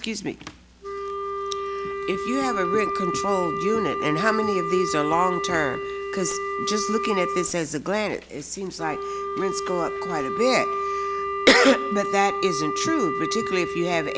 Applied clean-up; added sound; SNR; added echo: none; Wind instrument, woodwind instrument; 3 dB; none.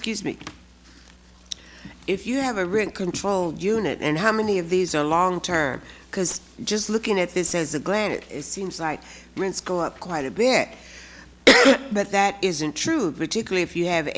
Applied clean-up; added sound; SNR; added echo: none; none; none; none.